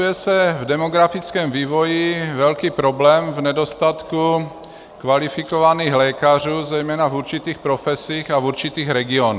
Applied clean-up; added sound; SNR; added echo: none; none; none; none.